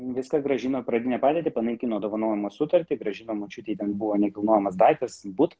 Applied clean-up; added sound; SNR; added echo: none; none; none; none.